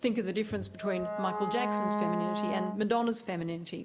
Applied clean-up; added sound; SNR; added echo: none; Wind instrument, woodwind instrument; 2 dB; none.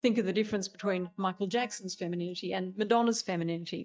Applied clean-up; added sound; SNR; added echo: neural mask model DeepFilterNet 3.